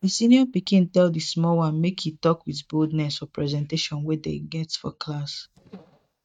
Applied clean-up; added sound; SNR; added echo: neural mask model DeepFilterNet 3.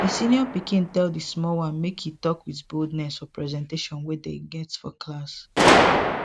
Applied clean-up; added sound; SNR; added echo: none; Gunshot, gunfire; -1 dB; none.